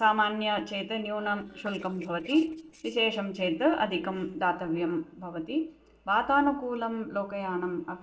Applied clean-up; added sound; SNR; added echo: neural separator model SepFormer DNS4.